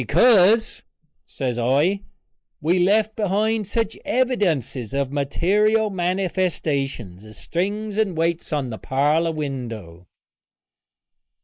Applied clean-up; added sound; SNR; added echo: neural mask model Resemble Enhance denoiser.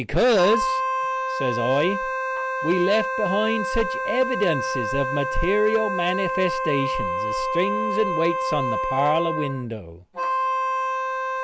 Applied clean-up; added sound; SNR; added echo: none; Wind instrument, woodwind instrument; 1 dB; none.